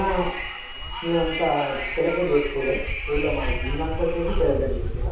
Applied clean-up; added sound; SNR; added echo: none; Wind; 3 dB; reverberation time 0.7 s.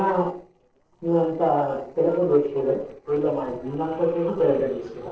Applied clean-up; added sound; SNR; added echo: neural separator model SepFormer DNS4.